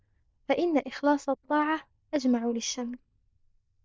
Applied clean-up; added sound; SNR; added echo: neural diffusion model UNIVERSE++.